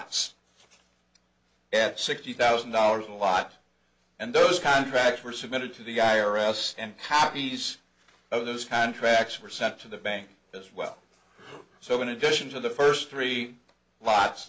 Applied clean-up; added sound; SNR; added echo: none; none; none; none.